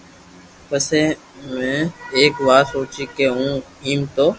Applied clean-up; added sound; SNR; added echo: none; none; none; none.